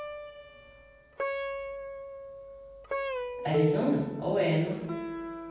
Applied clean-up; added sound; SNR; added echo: none; Plucked string instrument; 3 dB; reverberation time 1.2 s.